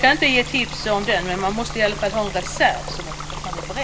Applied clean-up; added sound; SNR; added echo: none; Stream; 14 dB; reverberation time 1.4 s.